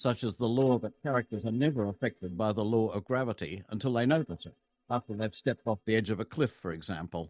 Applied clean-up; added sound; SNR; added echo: neural mask model DeepFilterNet 3.